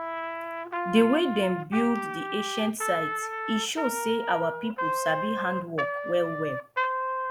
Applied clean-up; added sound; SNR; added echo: none; Trumpet; 3 dB; none.